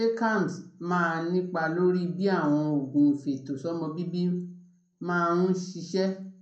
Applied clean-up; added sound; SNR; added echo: none; none; none; reverberation time 0.6 s.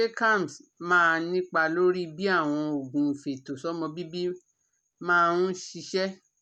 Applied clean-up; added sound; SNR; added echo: none; none; none; none.